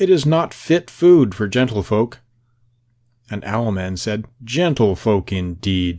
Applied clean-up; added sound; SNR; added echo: none; none; none; none.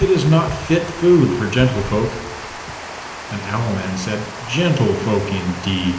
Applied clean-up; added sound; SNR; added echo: none; Water; 11 dB; reverberation time 0.8 s.